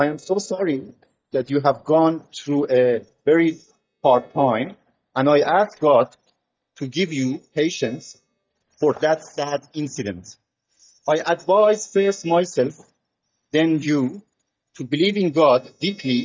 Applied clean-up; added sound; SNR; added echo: neural mask model DeepFilterNet 3.